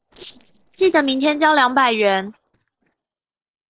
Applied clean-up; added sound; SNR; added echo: neural separator model SepFormer DNS4.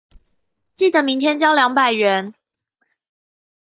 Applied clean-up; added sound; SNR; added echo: neural mask model DeepFilterNet 3.